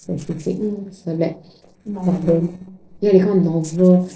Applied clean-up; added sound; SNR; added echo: neural separator model SepFormer DNS4.